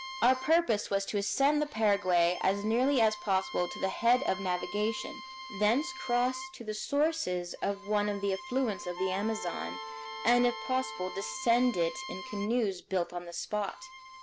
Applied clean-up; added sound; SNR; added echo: none; Wind instrument, woodwind instrument + Bowed string instrument; 13 dB; none.